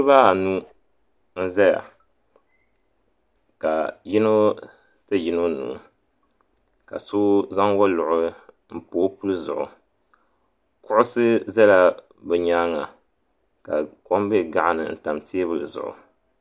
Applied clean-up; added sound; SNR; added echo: none; none; none; none.